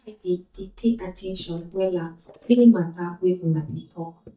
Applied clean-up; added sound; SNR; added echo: neural mask model DeepFilterNet 3.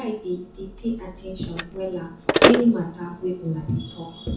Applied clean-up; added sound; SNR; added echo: none; Telephone; 0 dB; reverberation time 0.6 s.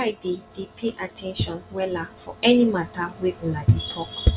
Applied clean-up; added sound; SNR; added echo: none; none; none; none.